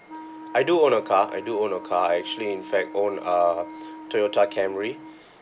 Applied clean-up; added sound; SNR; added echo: none; Wind instrument, woodwind instrument; 15 dB; none.